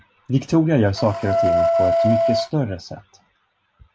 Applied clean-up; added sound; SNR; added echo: none; Wind instrument, woodwind instrument; -2 dB; none.